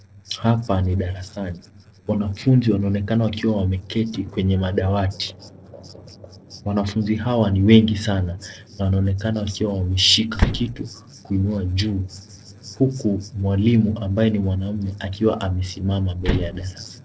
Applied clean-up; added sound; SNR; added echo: neural separator model SepFormer DNS4.